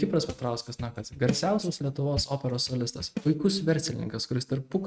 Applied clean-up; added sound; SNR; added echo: neural mask model RNNoise.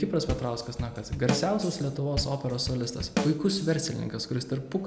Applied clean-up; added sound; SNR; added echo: none; Drum kit; 5 dB; none.